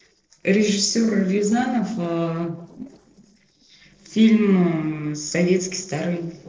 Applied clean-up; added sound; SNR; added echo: neural separator model SepFormer DNS4.